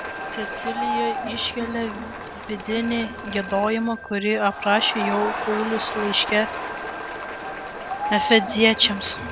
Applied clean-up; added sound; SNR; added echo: none; Crowd + Telephone; 5 dB; none.